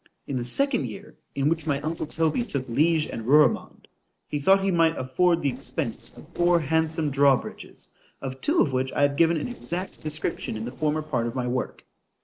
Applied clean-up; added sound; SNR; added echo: neural separator model SepFormer DNS4.